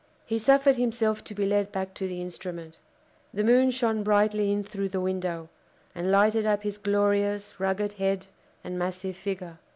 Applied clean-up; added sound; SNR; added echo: none; none; none; none.